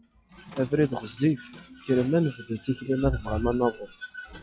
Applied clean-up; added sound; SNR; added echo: classical method log-MMSE.